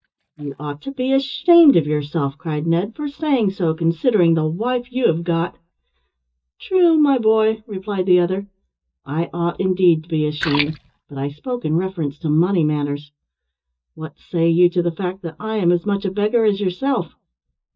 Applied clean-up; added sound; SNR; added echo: neural mask model DeepFilterNet 3.